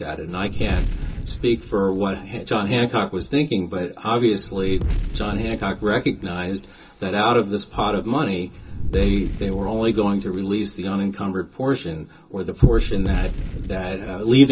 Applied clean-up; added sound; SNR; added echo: none; Fire; 7 dB; reverberation time 0.2 s.